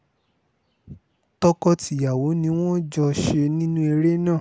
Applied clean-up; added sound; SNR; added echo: none; none; none; none.